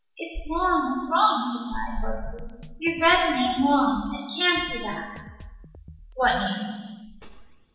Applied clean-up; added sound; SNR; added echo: none; Drum kit; 18 dB; reverberation time 1.3 s.